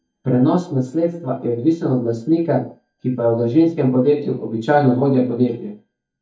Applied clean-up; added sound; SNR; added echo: neural mask model DeepFilterNet 3.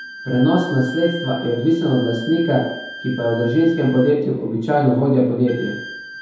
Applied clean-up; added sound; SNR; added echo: none; Wind instrument, woodwind instrument; 15 dB; reverberation time 2.0 s.